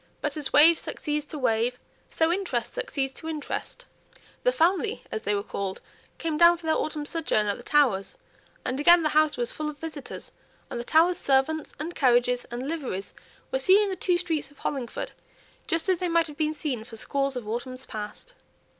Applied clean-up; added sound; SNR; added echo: none; none; none; none.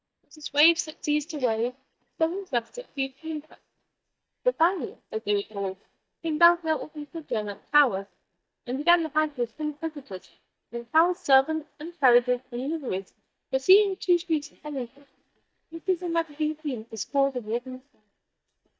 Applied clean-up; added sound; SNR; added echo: neural mask model DeepFilterNet 3.